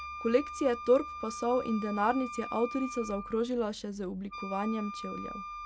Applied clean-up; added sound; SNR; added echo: none; Wind instrument, woodwind instrument; 10 dB; none.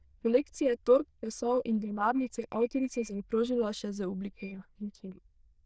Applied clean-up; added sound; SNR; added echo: neural diffusion model UNIVERSE++.